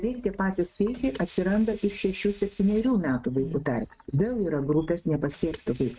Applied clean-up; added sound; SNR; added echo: neural mask model RNNoise.